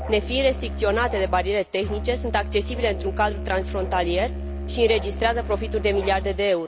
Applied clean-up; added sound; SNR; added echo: none; Musical instrument; 6 dB; none.